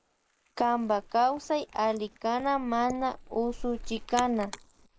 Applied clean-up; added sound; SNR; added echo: neural mask model Resemble Enhance denoiser.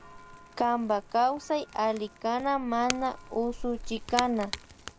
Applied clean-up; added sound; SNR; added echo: none; Crack / Crackle + Church bell; 12 dB; none.